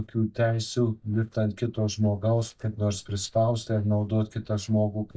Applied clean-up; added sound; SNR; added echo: neural mask model DeepFilterNet 3.